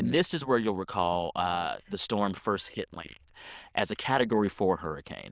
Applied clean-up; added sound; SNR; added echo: neural diffusion model UNIVERSE++.